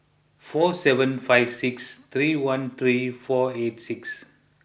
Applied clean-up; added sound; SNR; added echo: none; none; none; none.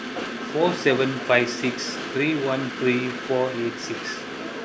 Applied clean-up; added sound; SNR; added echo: none; Train; 7 dB; none.